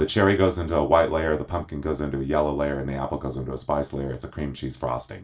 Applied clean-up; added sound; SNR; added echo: none; none; none; reverberation time 0.2 s.